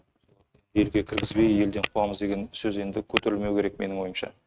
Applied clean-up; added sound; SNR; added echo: neural mask model RNNoise.